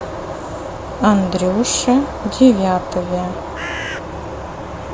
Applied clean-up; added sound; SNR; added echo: none; Bird; 9 dB; none.